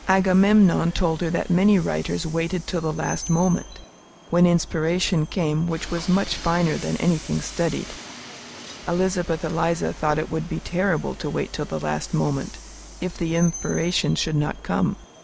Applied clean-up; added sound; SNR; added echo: none; Train; 18 dB; none.